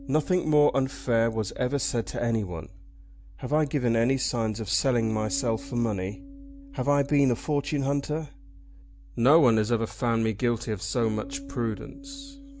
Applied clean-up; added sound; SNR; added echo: none; Bass guitar; 20 dB; none.